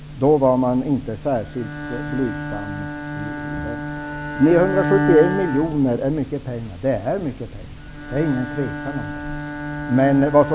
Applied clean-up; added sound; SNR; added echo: none; Bowed string instrument; 8 dB; none.